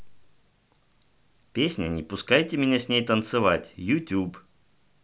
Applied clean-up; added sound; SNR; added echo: none; none; none; none.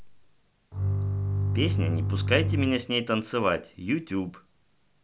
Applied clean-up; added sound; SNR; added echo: none; Bowed string instrument; -3 dB; none.